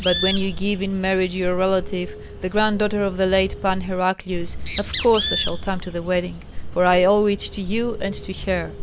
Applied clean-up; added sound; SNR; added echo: none; Bird; 6 dB; none.